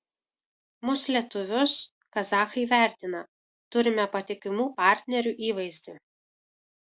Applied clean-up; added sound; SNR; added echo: none; none; none; none.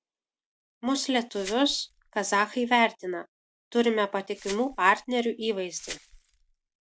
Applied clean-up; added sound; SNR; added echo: none; Glass; 18 dB; none.